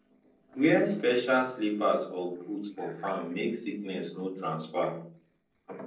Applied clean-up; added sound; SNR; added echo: neural separator model SepFormer DNS4.